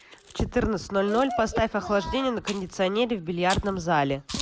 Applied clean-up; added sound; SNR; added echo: none; Chewing, mastication; 17 dB; none.